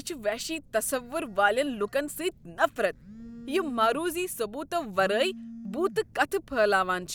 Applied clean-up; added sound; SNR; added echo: none; Telephone; 18 dB; none.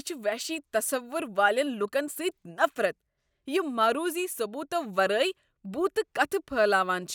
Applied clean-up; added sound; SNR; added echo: none; none; none; none.